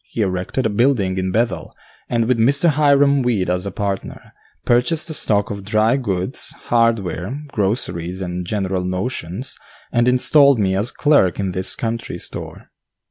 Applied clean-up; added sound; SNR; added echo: none; none; none; none.